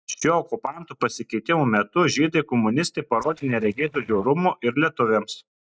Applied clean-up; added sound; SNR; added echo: neural mask model DeepFilterNet 3.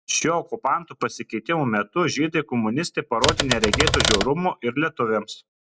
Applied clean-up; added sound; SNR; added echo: none; Typewriter; -2 dB; none.